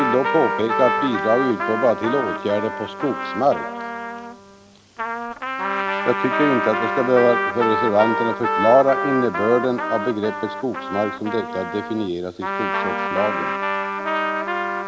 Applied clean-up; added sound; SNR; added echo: none; Trumpet + Trumpet; 2 dB; none.